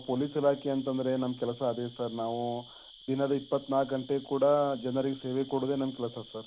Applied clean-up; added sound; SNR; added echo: none; Cricket; 19 dB; none.